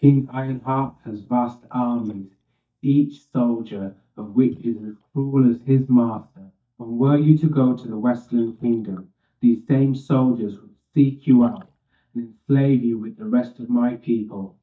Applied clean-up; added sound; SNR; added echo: neural mask model DeepFilterNet 3.